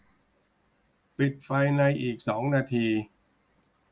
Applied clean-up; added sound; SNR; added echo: none; none; none; none.